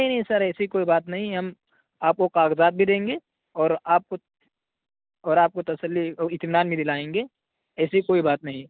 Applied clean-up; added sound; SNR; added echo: none; none; none; none.